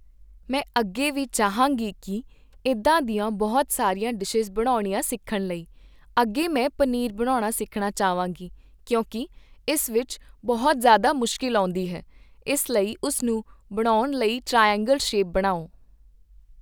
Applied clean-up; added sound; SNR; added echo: none; none; none; none.